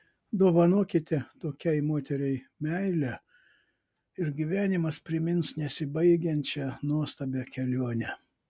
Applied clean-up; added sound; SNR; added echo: none; none; none; none.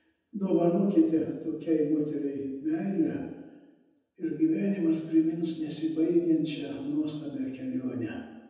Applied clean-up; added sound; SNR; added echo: none; none; none; reverberation time 1.1 s.